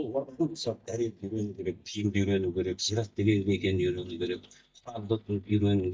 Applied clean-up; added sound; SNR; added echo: neural mask model DeepFilterNet 3.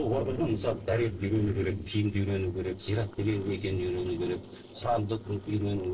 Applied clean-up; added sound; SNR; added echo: neural separator model SepFormer DNS4.